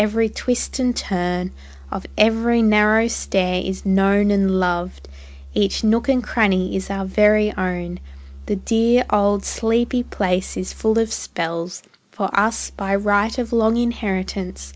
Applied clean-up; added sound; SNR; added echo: none; Musical instrument; 18 dB; none.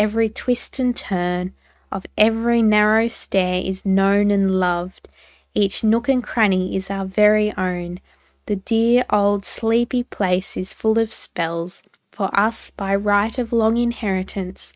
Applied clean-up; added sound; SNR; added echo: neural mask model RNNoise.